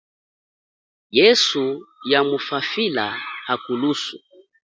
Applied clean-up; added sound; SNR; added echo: none; none; none; none.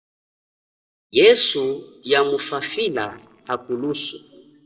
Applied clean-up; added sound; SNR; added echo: neural separator model SepFormer DNS4.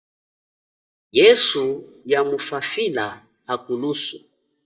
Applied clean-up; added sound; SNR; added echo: neural mask model DeepFilterNet 3.